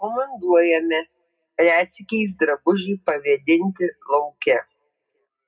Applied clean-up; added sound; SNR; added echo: none; none; none; reverberation time 0.2 s.